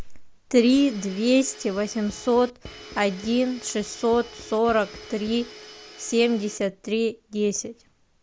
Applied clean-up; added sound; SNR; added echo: none; Domestic sounds, home sounds + Writing; 18 dB; none.